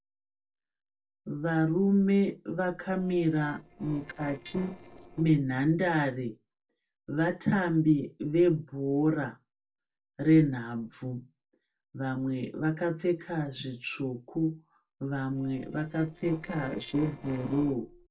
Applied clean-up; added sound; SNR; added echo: neural separator model SepFormer DNS4.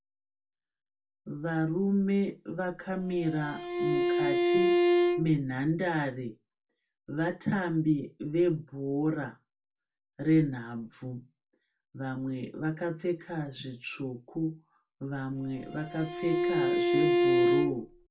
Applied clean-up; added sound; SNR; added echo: none; Bowed string instrument; -4 dB; reverberation time 0.2 s.